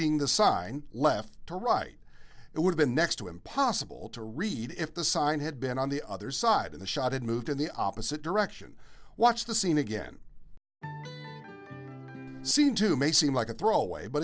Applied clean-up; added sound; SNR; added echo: none; none; none; none.